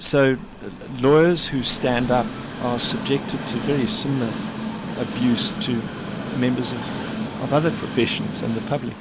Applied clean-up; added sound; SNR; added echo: none; Train; 7 dB; none.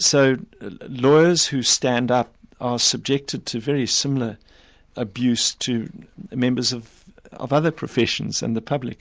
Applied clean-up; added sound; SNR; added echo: none; none; none; none.